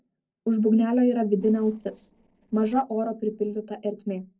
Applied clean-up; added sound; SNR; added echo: neural separator model SepFormer DNS4.